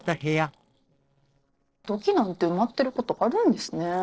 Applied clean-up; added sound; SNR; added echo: neural separator model SepFormer DNS4.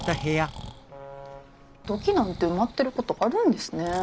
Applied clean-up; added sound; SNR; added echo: none; Breathing; 14 dB; none.